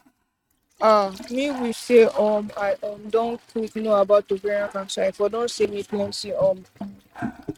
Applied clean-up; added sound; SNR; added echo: neural mask model RNNoise.